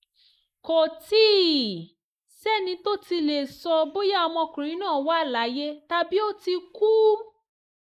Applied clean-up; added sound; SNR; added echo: neural mask model Resemble Enhance denoiser.